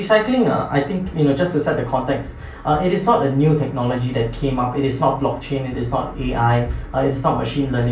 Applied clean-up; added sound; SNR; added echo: none; none; none; reverberation time 0.3 s.